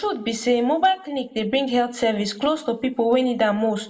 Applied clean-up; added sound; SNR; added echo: none; none; none; reverberation time 0.3 s.